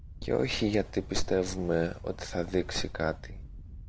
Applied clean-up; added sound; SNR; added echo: none; Wind; 13 dB; none.